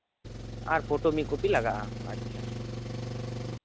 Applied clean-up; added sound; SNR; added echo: none; Engine; 4 dB; none.